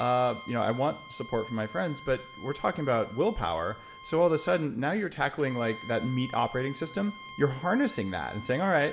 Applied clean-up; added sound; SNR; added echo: none; Bowed string instrument; 17 dB; reverberation time 2.5 s.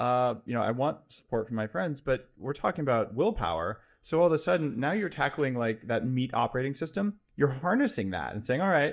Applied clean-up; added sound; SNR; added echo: neural mask model DeepFilterNet 3.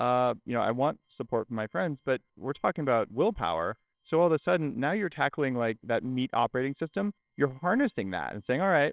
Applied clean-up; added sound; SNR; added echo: neural separator model SepFormer WHAMR!.